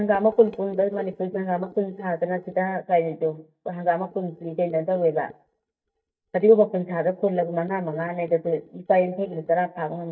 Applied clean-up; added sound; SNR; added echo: neural mask model DeepFilterNet 3.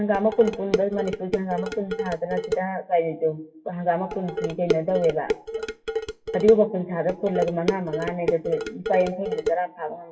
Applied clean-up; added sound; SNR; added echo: classical method WPE with log-MMSE.